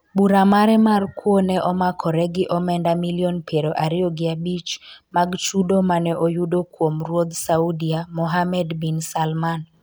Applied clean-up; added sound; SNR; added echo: none; none; none; none.